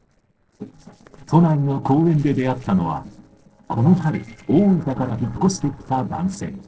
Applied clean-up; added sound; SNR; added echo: neural separator model SepFormer DNS4.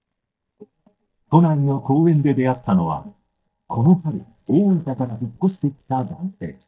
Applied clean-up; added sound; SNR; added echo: neural mask model DeepFilterNet 3.